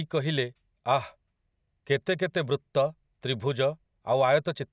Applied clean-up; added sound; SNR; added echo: none; none; none; none.